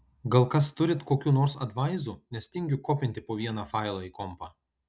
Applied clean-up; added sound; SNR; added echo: none; none; none; none.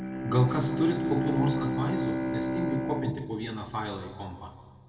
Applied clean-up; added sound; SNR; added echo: none; Bowed string instrument; 1 dB; reverberation time 1.5 s.